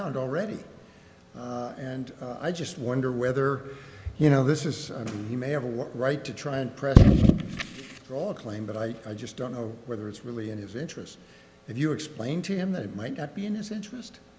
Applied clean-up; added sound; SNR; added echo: none; none; none; none.